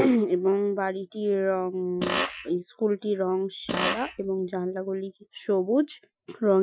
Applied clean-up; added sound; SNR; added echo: classical method Wiener filter.